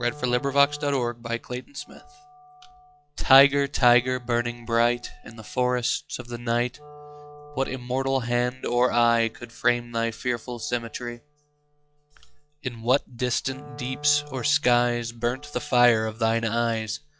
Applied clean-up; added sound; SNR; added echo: classical method log-MMSE.